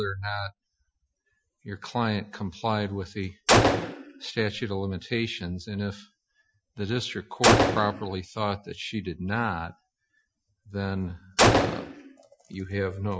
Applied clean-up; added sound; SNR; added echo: classical method Wiener filter.